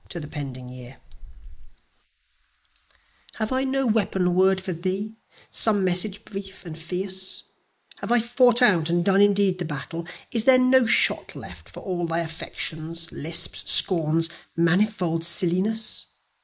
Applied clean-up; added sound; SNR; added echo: neural mask model Resemble Enhance denoiser.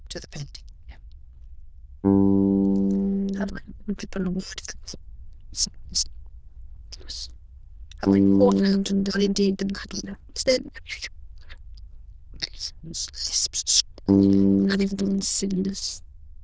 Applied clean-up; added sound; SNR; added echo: neural diffusion model UNIVERSE++.